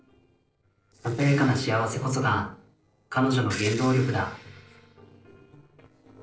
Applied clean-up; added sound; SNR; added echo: neural separator model SepFormer DNS4.